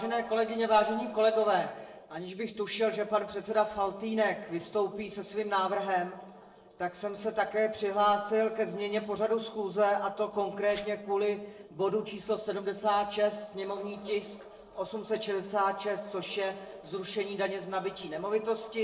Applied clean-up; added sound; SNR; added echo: neural separator model SepFormer DNS4.